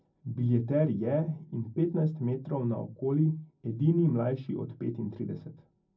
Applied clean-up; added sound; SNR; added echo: none; none; none; reverberation time 0.4 s.